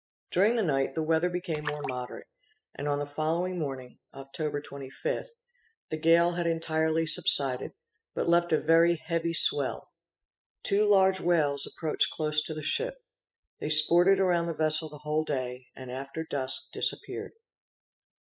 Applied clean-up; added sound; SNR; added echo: classical method spectral subtraction.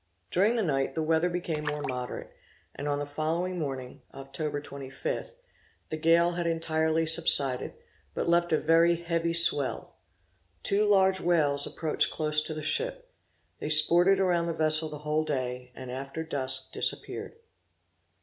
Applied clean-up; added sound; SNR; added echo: none; Splash, splatter; 15 dB; none.